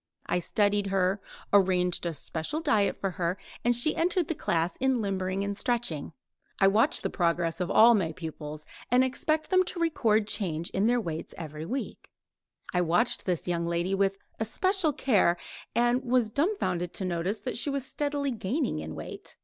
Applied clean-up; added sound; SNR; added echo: none; none; none; none.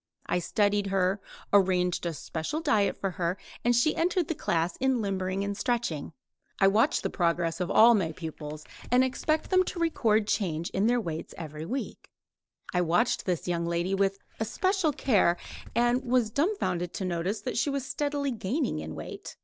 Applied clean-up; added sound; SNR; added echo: neural separator model SepFormer DNS4.